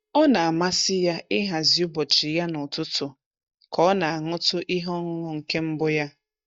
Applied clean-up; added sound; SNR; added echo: neural mask model DeepFilterNet 3.